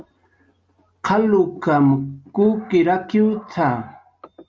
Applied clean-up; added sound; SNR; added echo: none; none; none; none.